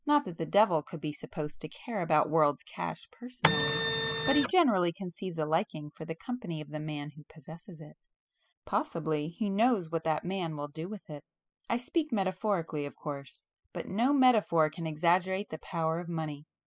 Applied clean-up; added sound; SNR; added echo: classical method spectral subtraction.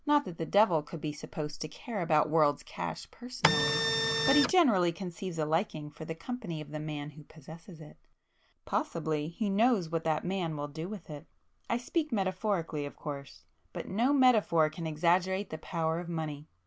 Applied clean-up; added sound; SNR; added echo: none; Printer; -3 dB; none.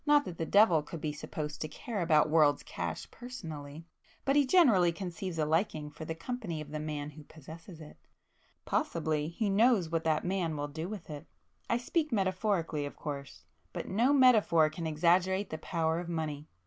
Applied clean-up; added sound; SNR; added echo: none; none; none; none.